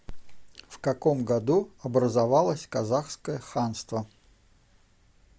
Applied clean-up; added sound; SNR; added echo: none; none; none; none.